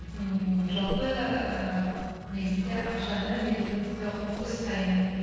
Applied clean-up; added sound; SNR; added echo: neural separator model SepFormer DNS4.